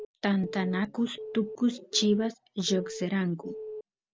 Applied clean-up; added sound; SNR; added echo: none; Alarm / Keyboard (musical); 12 dB; none.